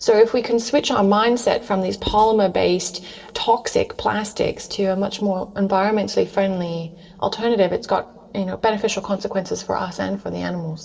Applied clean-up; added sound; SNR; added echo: neural separator model SepFormer DNS4.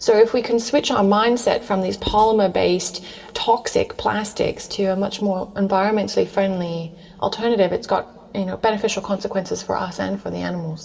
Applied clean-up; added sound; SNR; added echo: none; Writing; 11 dB; reverberation time 2.8 s.